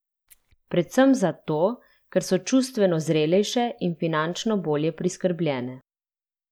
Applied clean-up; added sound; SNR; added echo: neural mask model DeepFilterNet 3.